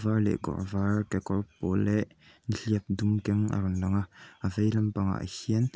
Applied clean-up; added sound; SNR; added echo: none; none; none; none.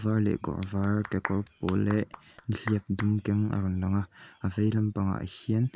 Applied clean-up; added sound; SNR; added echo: none; Clapping; 15 dB; none.